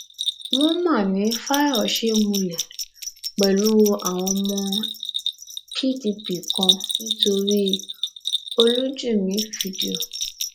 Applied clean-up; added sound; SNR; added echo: classical method log-MMSE.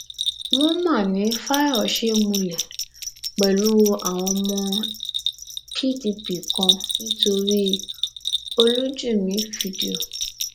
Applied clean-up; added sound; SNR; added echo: none; Bell; 4 dB; none.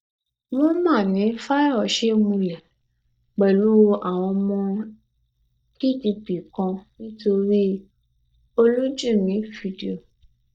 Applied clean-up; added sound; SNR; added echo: neural mask model DeepFilterNet 3.